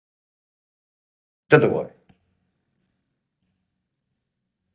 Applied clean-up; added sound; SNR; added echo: neural mask model DeepFilterNet 3.